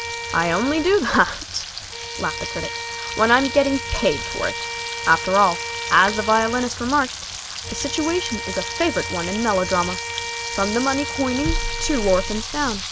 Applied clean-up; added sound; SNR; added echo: none; Bowed string instrument + Frying (food); 7 dB; none.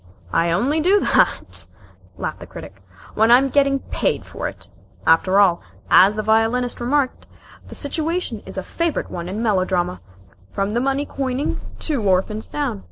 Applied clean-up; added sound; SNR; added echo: none; none; none; none.